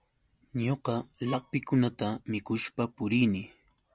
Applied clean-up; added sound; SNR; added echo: none; Bowed string instrument; 20 dB; none.